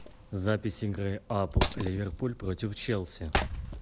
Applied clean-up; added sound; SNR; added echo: none; Wood; 5 dB; none.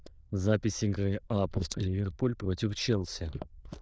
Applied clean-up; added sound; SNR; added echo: neural diffusion model UNIVERSE++.